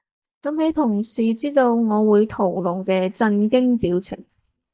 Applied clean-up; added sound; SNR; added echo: neural mask model DeepFilterNet 3.